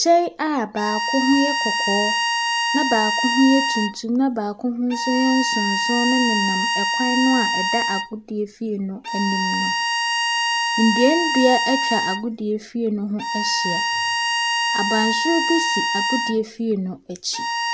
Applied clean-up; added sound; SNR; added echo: none; Bowed string instrument; 0 dB; none.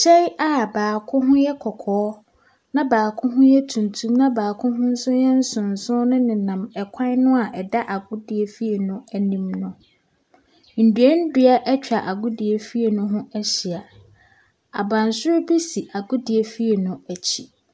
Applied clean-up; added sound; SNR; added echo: none; none; none; none.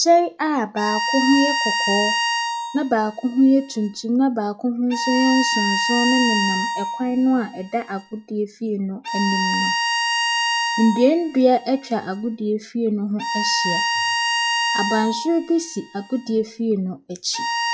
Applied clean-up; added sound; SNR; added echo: classical method log-MMSE.